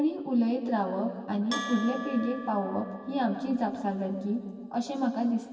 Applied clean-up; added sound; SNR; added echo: none; Bell; 14 dB; reverberation time 2.6 s.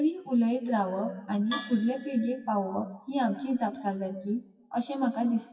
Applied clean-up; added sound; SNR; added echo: classical method WPE with log-MMSE.